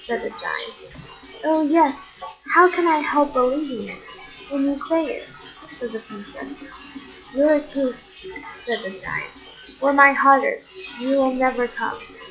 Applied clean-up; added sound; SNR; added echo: classical method log-MMSE.